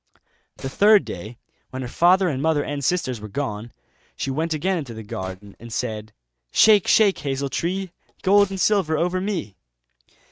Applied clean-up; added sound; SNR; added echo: neural mask model RNNoise.